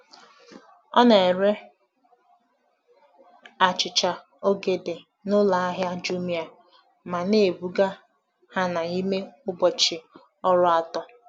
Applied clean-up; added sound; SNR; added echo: none; none; none; none.